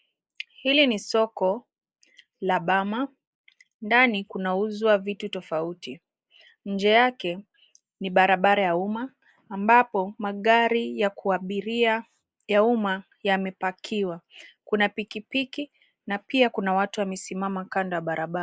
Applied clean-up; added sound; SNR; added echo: neural mask model Resemble Enhance denoiser.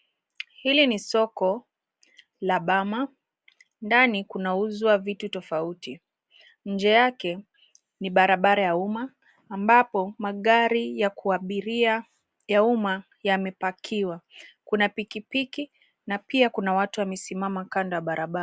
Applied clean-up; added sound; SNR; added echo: none; none; none; none.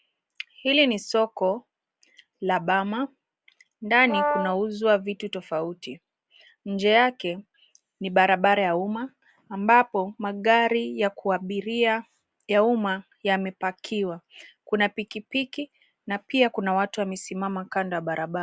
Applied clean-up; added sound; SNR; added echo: none; Brass instrument; 2 dB; none.